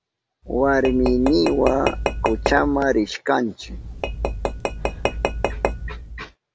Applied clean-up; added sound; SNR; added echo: none; Tap / Glass; 3 dB; none.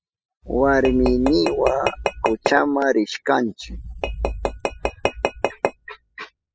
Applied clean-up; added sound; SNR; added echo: classical method spectral subtraction.